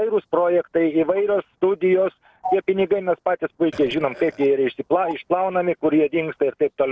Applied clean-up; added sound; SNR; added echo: neural separator model SepFormer DNS4.